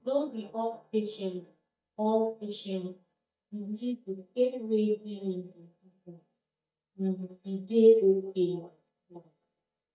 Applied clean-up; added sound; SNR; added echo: neural mask model DeepFilterNet 3.